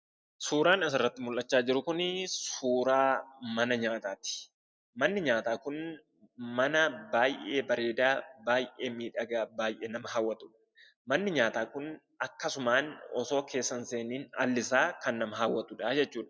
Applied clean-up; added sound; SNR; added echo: none; none; none; none.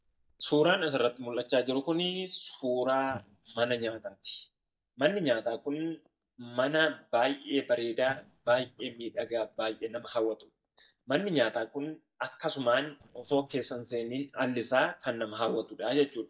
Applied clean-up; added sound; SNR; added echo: neural mask model DeepFilterNet 3.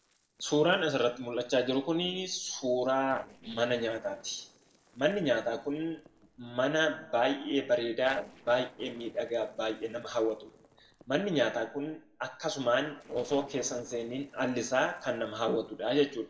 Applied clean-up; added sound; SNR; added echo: neural separator model SepFormer DNS4.